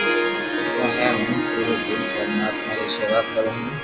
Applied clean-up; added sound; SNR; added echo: none; Harp; -1 dB; none.